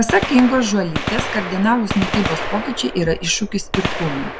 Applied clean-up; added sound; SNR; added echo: none; Gunshot, gunfire; 5 dB; none.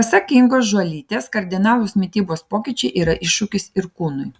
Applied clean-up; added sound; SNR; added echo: none; none; none; none.